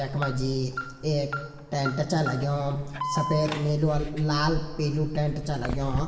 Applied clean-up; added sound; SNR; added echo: none; Alarm; 7 dB; reverberation time 2.0 s.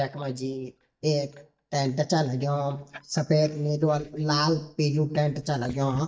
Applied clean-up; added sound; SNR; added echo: neural mask model DeepFilterNet 3.